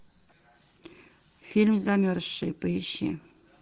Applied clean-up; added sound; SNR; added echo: none; none; none; none.